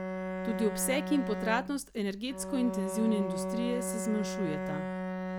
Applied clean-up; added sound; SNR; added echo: none; Bowed string instrument; 3 dB; none.